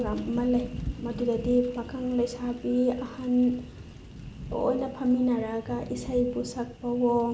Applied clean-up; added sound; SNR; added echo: none; Thunder / Rain; 12 dB; none.